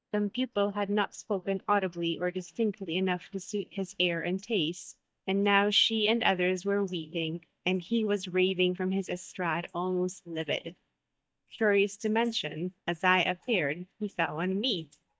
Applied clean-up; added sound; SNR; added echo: neural mask model DeepFilterNet 3.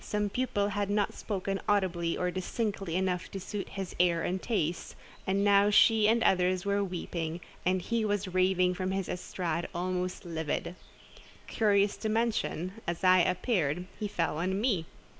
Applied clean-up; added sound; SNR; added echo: none; none; none; none.